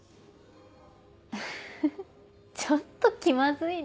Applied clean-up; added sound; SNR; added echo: none; none; none; none.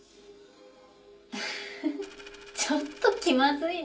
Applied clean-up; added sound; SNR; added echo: none; Coin (dropping); 18 dB; reverberation time 0.3 s.